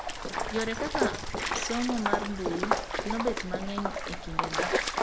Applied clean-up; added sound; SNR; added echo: none; Stream + Walk, footsteps; -3 dB; none.